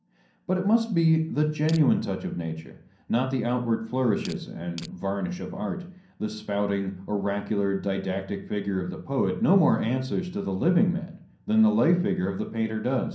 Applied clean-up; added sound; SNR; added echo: none; Crushing; 18 dB; reverberation time 0.6 s.